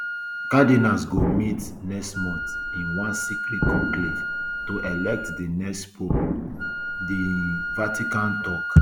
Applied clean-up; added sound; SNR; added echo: none; Explosion + Wind instrument, woodwind instrument; 3 dB; none.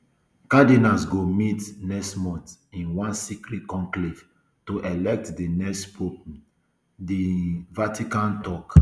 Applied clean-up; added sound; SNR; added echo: none; none; none; none.